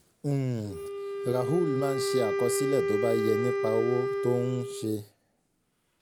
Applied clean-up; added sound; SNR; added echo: none; Wind instrument, woodwind instrument; 1 dB; none.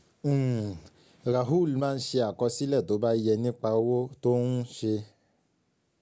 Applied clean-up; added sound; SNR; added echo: none; none; none; none.